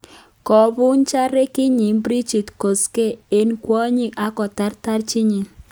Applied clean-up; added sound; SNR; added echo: none; none; none; none.